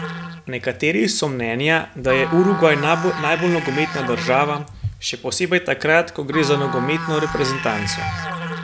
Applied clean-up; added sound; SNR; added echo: none; Musical instrument; 8 dB; none.